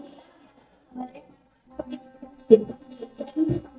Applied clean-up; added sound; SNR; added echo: neural mask model DeepFilterNet 3.